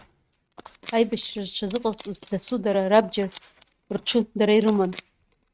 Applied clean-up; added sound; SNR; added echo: neural mask model RNNoise.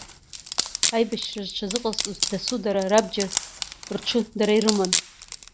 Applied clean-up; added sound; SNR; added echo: none; Wood; 4 dB; none.